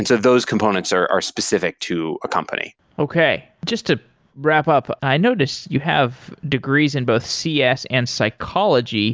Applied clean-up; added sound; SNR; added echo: none; none; none; none.